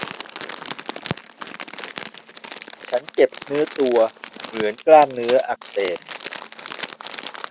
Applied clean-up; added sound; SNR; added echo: none; Crumpling, crinkling; 11 dB; none.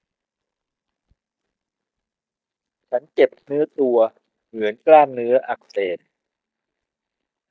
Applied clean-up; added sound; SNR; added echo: neural mask model DeepFilterNet 3.